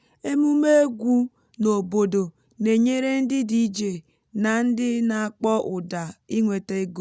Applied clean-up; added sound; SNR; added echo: none; none; none; none.